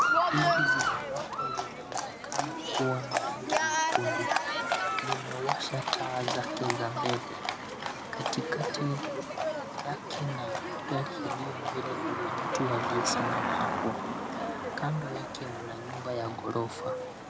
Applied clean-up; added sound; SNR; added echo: none; Livestock, farm animals, working animals; -5 dB; none.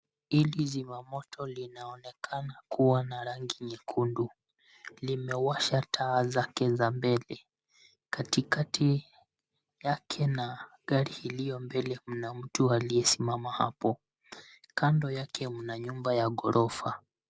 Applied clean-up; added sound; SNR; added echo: none; none; none; none.